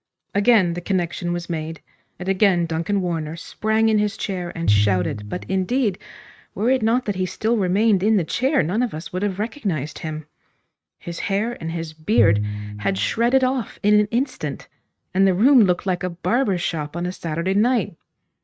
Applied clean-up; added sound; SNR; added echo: neural mask model RNNoise.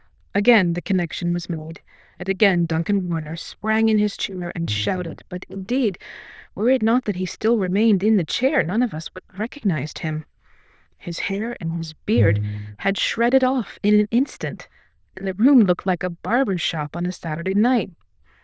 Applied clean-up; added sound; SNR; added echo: neural diffusion model UNIVERSE++.